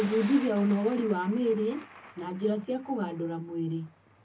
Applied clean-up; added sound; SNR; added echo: none; Thunder; 18 dB; reverberation time 0.3 s.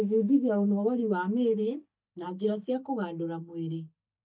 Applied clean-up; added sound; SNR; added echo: neural mask model DeepFilterNet 3.